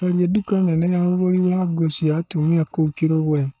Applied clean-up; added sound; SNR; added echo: neural mask model DeepFilterNet 3.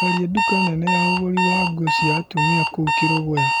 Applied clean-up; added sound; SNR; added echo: none; Alarm; -1 dB; none.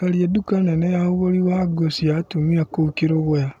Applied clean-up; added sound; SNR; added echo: none; none; none; none.